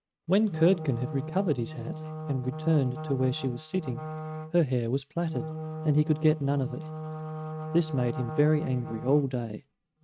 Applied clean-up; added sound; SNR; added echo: neural mask model RNNoise.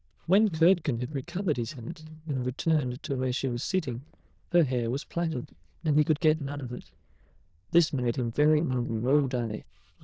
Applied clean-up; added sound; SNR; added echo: neural diffusion model UNIVERSE++.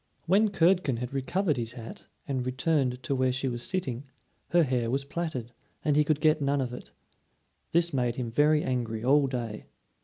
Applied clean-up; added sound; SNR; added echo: none; none; none; none.